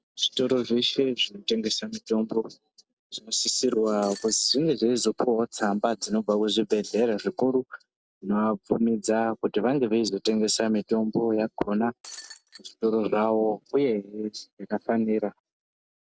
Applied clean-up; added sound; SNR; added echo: none; Shatter; 19 dB; none.